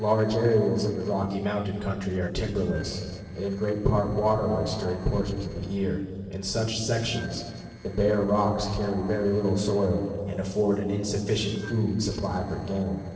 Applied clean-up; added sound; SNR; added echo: neural separator model SepFormer DNS4.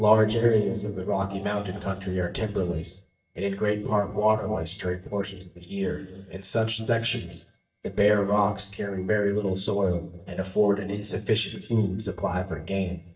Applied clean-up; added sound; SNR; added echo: neural mask model DeepFilterNet 3.